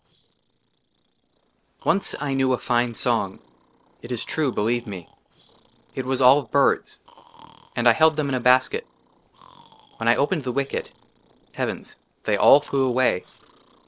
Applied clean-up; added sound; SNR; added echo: neural separator model SepFormer DNS4.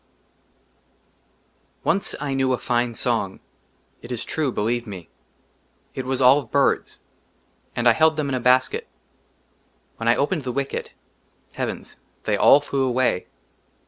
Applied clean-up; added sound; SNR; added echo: none; none; none; none.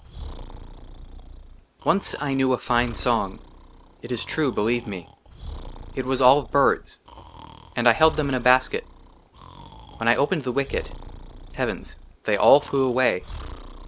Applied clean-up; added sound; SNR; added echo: none; Breathing; 15 dB; none.